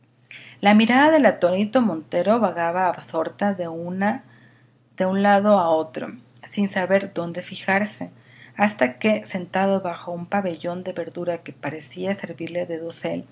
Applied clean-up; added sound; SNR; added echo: none; none; none; none.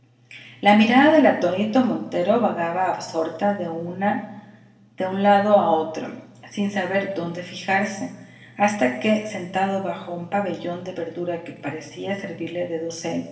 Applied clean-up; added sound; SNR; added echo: none; none; none; reverberation time 0.9 s.